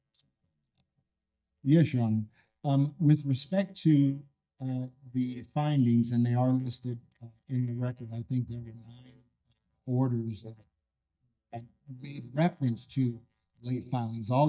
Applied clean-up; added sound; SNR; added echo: neural mask model DeepFilterNet 3.